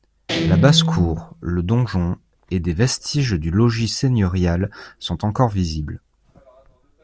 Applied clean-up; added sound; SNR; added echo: none; Guitar; 3 dB; none.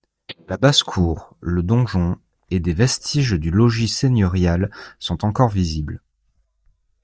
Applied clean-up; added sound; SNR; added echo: neural mask model DeepFilterNet 3.